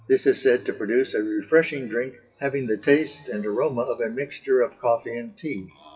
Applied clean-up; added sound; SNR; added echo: classical method WPE with log-MMSE.